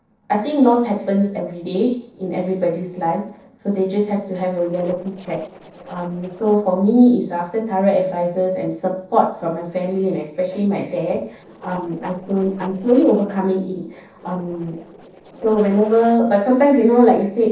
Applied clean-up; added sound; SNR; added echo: neural separator model SepFormer DNS4.